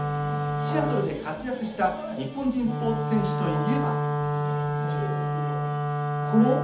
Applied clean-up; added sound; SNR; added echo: none; Wind instrument, woodwind instrument; -1 dB; reverberation time 0.6 s.